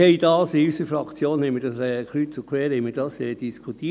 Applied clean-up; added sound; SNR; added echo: none; none; none; none.